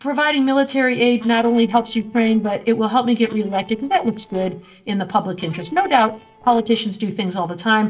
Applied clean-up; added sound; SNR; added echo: neural separator model SepFormer DNS4.